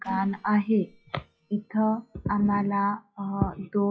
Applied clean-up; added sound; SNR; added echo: classical method WPE with log-MMSE.